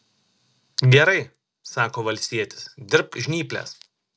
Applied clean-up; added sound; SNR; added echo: none; none; none; none.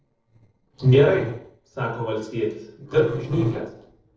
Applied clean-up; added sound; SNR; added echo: neural separator model SepFormer DNS4.